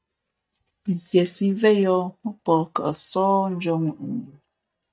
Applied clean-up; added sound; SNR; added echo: neural mask model DeepFilterNet 3.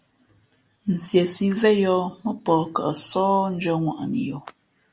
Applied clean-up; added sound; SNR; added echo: none; none; none; none.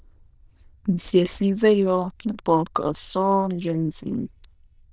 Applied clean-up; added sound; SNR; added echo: neural diffusion model UNIVERSE++.